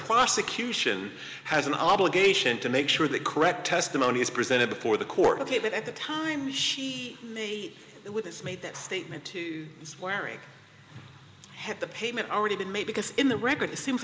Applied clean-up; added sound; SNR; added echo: none; none; none; none.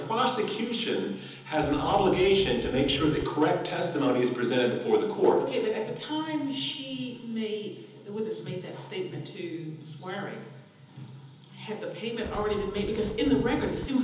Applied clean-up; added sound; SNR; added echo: none; Wind; 12 dB; reverberation time 1.3 s.